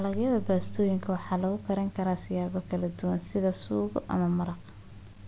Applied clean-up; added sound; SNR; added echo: none; none; none; none.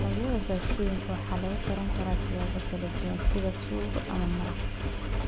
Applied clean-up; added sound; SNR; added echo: none; Engine; -3 dB; none.